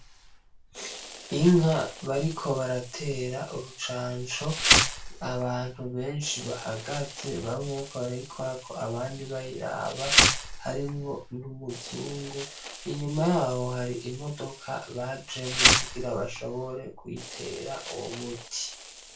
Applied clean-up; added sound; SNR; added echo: none; Insect; 1 dB; reverberation time 0.2 s.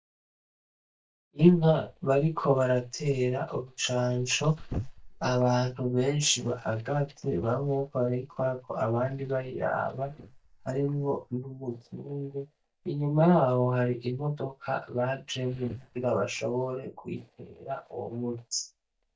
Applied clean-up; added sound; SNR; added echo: neural mask model DeepFilterNet 3.